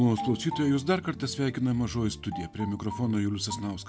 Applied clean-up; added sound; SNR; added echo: none; none; none; none.